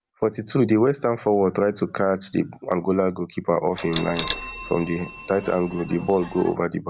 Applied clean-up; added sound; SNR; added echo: none; Bell; 16 dB; none.